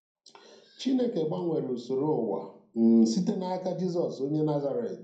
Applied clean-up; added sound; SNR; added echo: none; none; none; reverberation time 0.6 s.